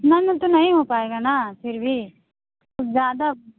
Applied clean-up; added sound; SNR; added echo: none; none; none; none.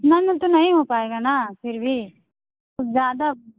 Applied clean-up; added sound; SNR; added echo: neural mask model Resemble Enhance denoiser.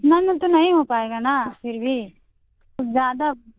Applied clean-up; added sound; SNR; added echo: neural diffusion model UNIVERSE++.